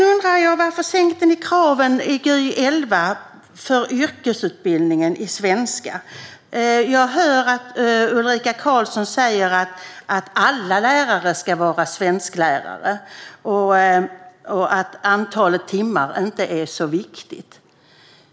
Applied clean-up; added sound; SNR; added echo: none; none; none; none.